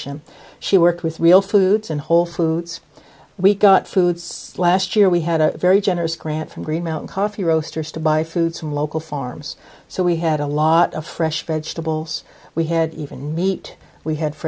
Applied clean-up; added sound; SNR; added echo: none; none; none; none.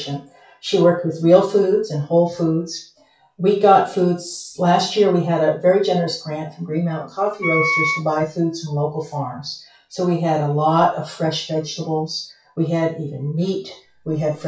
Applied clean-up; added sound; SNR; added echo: classical method WPE with log-MMSE.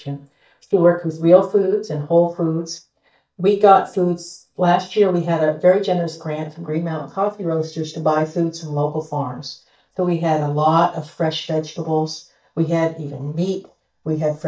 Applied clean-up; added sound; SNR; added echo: neural mask model DeepFilterNet 3.